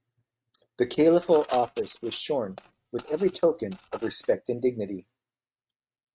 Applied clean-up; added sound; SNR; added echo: neural mask model RNNoise.